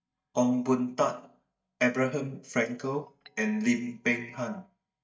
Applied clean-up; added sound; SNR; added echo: neural mask model DeepFilterNet 3.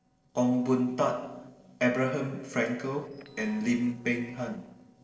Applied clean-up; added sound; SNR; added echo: neural separator model SepFormer DNS4.